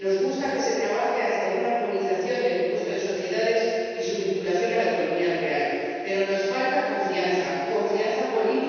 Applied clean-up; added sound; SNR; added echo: none; none; none; reverberation time 2.1 s.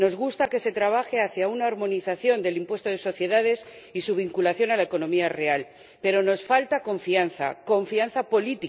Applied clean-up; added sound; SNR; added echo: none; none; none; none.